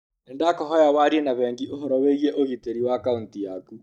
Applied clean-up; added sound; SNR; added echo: neural mask model DeepFilterNet 3.